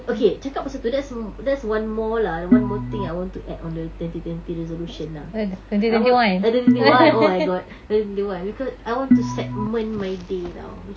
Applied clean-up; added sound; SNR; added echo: none; Organ; 0 dB; none.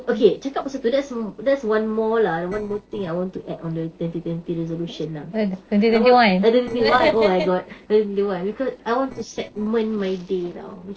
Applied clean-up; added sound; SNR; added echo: neural separator model SepFormer DNS4.